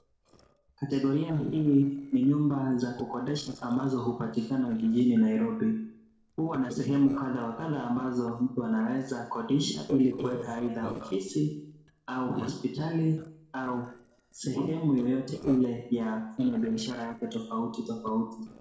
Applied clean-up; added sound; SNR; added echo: neural separator model SepFormer DNS4.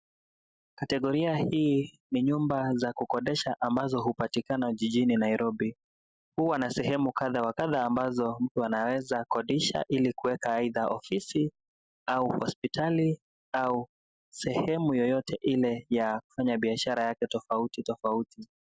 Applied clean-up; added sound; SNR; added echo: none; none; none; none.